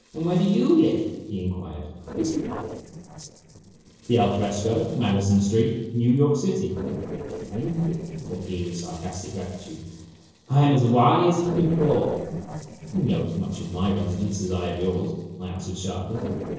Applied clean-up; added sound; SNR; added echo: neural separator model SepFormer DNS4.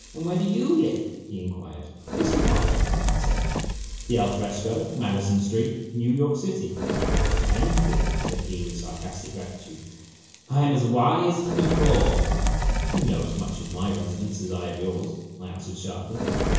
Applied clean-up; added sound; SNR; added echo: none; Fire; 0 dB; reverberation time 1.0 s.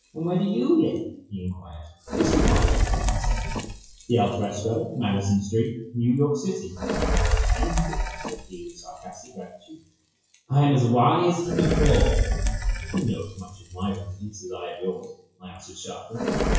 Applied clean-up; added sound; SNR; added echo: classical method WPE with log-MMSE.